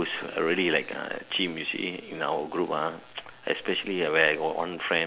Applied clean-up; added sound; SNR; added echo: none; none; none; none.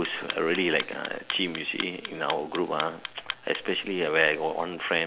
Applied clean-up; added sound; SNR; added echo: none; Clock; 11 dB; none.